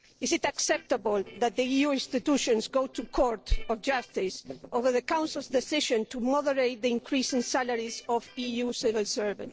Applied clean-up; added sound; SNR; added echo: neural separator model SepFormer DNS4.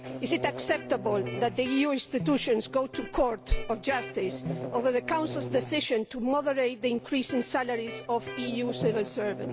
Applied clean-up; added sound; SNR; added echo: none; Electric guitar + Buzz; 10 dB; none.